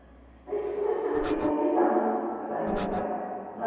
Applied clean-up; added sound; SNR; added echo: none; Breathing; 10 dB; reverberation time 2.2 s.